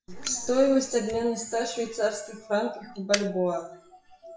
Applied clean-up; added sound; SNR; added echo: classical method WPE with log-MMSE.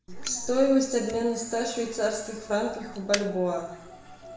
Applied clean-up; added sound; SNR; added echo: none; Fire; 16 dB; reverberation time 0.8 s.